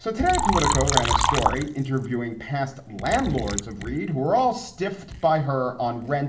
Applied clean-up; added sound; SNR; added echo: none; Liquid; 3 dB; reverberation time 0.4 s.